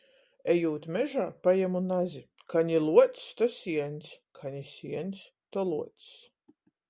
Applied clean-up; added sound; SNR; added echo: none; none; none; none.